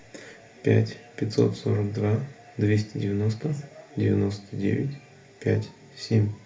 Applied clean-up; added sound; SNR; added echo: none; none; none; reverberation time 0.3 s.